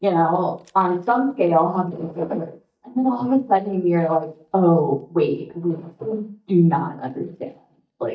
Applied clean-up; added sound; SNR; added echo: neural mask model DeepFilterNet 3.